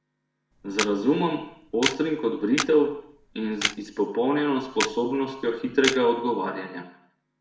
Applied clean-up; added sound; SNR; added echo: none; Camera; 8 dB; reverberation time 0.7 s.